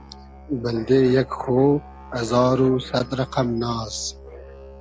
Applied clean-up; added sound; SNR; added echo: none; Musical instrument; 19 dB; none.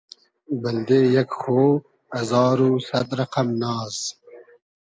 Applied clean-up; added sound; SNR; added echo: none; none; none; none.